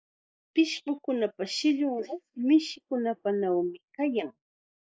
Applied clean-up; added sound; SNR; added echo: neural mask model Resemble Enhance denoiser.